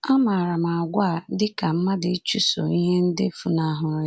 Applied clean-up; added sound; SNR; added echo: none; none; none; none.